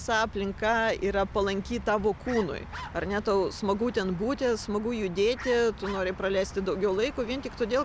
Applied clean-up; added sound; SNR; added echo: none; Bark; 15 dB; none.